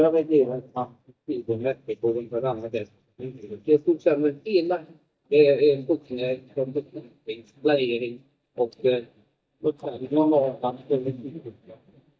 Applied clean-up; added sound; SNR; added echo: neural mask model DeepFilterNet 3.